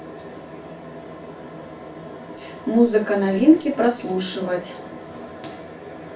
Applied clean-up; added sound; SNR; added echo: none; none; none; reverberation time 0.3 s.